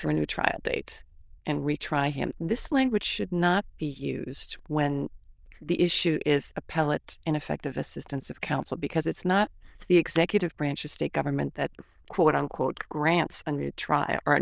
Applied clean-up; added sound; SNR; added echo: neural diffusion model UNIVERSE++.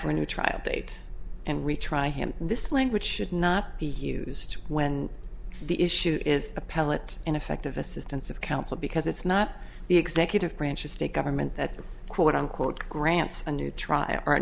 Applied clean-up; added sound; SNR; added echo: none; none; none; none.